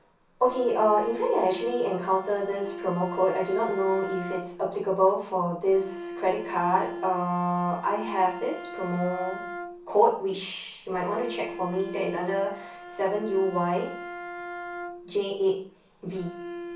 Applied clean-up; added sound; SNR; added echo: none; Bowed string instrument; 11 dB; reverberation time 0.6 s.